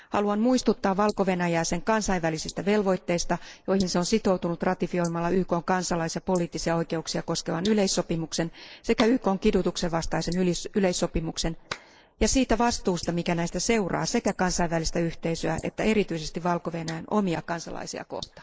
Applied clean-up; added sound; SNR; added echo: neural mask model Resemble Enhance denoiser.